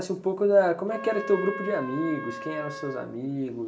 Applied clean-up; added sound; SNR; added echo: none; Trumpet; 12 dB; reverberation time 0.5 s.